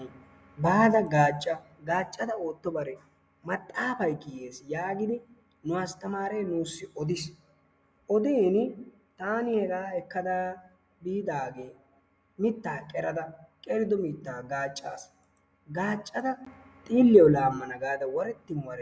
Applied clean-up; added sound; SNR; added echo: none; none; none; none.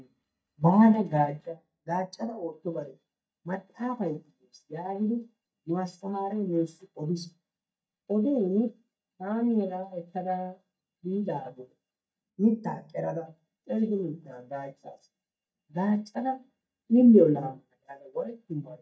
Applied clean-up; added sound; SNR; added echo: neural mask model DeepFilterNet 3.